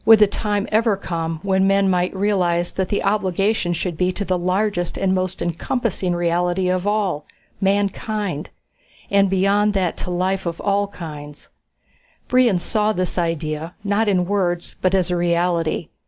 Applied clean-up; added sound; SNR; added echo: none; none; none; none.